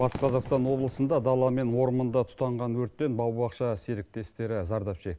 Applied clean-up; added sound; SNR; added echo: neural mask model Resemble Enhance denoiser.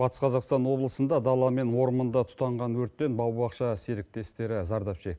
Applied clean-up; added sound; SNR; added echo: none; none; none; none.